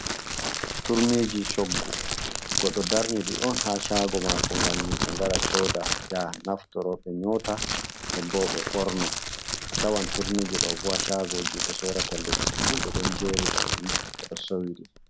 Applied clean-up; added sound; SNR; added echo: none; Crackle; 0 dB; none.